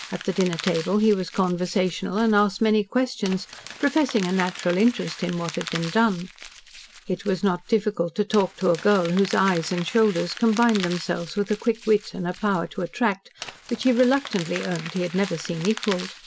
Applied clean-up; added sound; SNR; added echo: none; Crumpling, crinkling; 15 dB; none.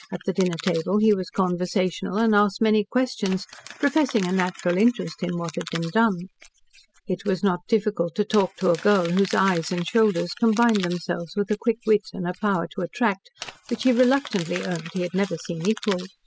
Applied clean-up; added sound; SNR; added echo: classical method spectral subtraction.